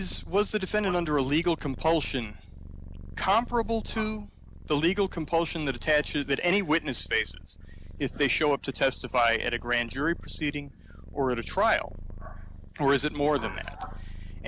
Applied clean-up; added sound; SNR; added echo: none; Purr; 12 dB; none.